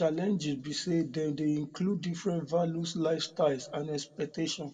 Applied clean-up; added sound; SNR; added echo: none; none; none; reverberation time 1.0 s.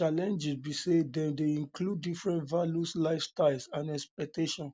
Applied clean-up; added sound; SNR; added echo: none; none; none; none.